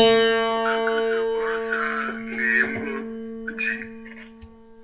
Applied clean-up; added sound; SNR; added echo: none; Piano; -5 dB; reverberation time 0.8 s.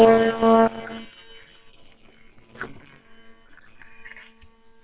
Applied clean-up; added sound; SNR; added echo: neural separator model SepFormer WHAMR!.